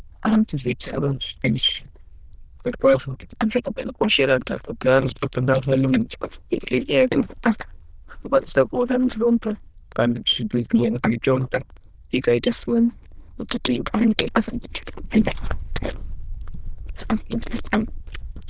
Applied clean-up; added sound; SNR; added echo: neural diffusion model UNIVERSE++.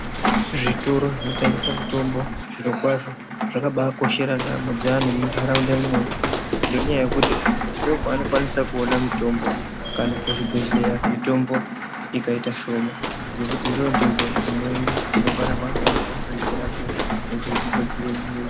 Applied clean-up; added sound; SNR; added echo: none; Rain + Walk, footsteps; 0 dB; none.